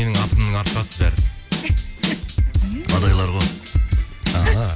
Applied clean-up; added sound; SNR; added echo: none; Drum / Drum kit; -3 dB; none.